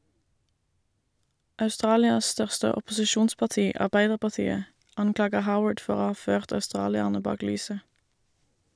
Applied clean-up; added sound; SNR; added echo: none; none; none; none.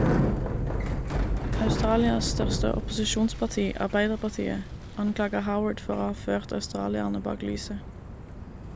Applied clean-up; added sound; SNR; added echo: none; Bicycle; 1 dB; none.